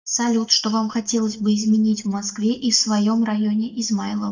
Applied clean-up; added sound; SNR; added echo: neural mask model DeepFilterNet 3.